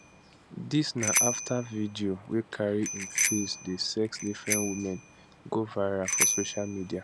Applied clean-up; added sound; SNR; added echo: none; Bicycle bell; -4 dB; none.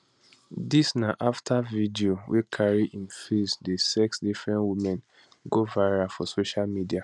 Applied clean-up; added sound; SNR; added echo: none; none; none; none.